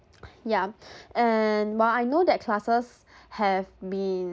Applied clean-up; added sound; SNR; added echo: none; none; none; none.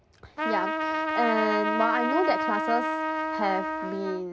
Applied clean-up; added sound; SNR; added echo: none; Trumpet; -1 dB; none.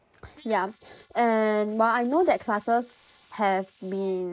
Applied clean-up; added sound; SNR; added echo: neural mask model Resemble Enhance denoiser.